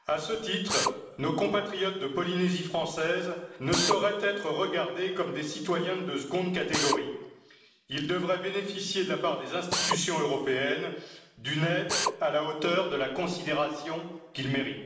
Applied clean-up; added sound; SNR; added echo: none; Drill; 8 dB; reverberation time 1.1 s.